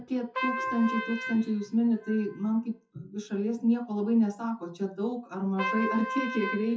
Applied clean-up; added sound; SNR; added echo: classical method WPE with log-MMSE.